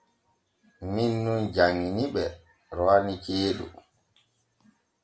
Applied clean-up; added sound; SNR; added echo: none; none; none; none.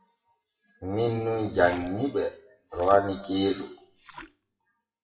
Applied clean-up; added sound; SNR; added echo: classical method WPE with log-MMSE.